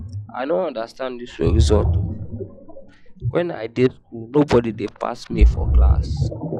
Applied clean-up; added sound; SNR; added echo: classical method log-MMSE.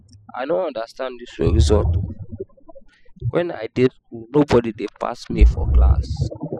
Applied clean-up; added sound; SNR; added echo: classical method spectral subtraction.